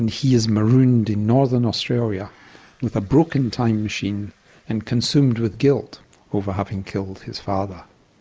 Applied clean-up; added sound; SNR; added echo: neural mask model Resemble Enhance denoiser.